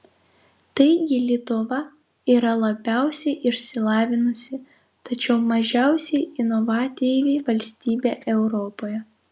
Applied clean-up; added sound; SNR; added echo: none; none; none; none.